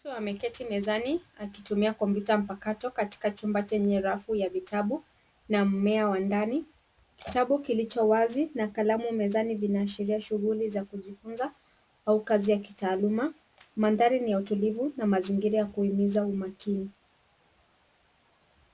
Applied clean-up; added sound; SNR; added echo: none; none; none; none.